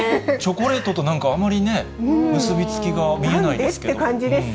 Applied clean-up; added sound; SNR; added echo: none; none; none; none.